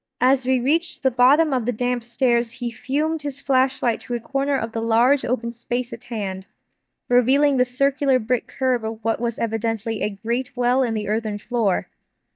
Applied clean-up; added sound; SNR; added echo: neural mask model DeepFilterNet 3.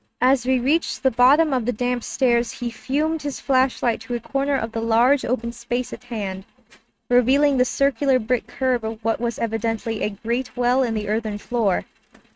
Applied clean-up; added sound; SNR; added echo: neural mask model RNNoise.